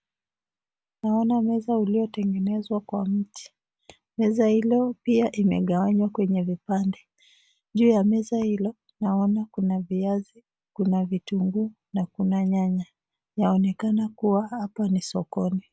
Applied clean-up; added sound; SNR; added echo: none; none; none; none.